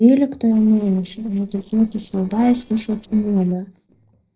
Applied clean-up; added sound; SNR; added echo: neural separator model SepFormer DNS4.